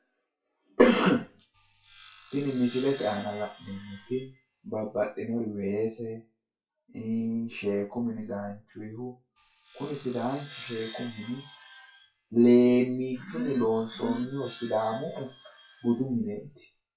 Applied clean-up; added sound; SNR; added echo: classical method WPE with log-MMSE.